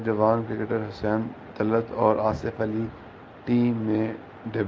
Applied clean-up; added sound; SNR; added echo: none; none; none; none.